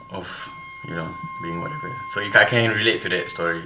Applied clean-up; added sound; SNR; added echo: none; Wind instrument, woodwind instrument; 13 dB; reverberation time 0.4 s.